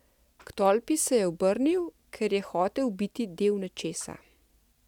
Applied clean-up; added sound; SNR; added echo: none; none; none; none.